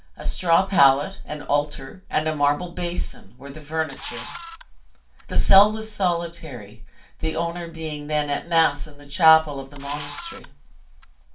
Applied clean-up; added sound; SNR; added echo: none; Camera; 17 dB; reverberation time 0.3 s.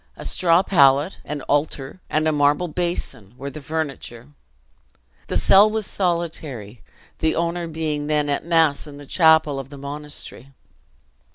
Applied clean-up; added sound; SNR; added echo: none; none; none; none.